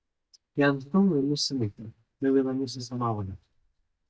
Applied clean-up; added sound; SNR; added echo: neural mask model DeepFilterNet 3.